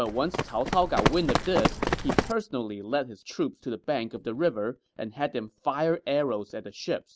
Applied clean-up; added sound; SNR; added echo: none; Run; -1 dB; none.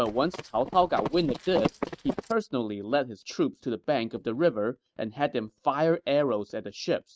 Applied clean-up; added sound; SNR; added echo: neural mask model RNNoise.